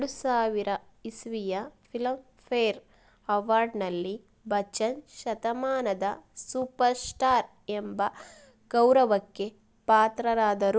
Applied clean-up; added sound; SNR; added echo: none; none; none; none.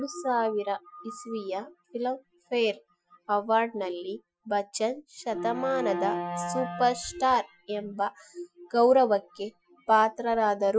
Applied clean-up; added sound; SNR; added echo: classical method Wiener filter.